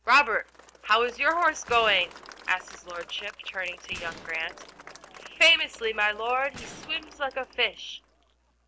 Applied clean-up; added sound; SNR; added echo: none; Gunshot, gunfire + Applause / Crowd; 19 dB; none.